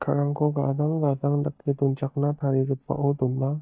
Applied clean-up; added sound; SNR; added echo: neural mask model DeepFilterNet 3.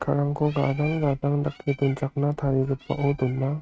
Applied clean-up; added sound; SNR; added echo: neural mask model RNNoise.